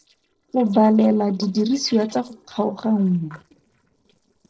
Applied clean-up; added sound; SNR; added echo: neural separator model SepFormer DNS4.